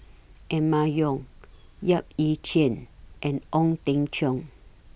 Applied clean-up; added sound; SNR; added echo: none; none; none; none.